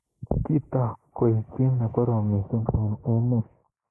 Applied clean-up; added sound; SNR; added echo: neural mask model Resemble Enhance denoiser.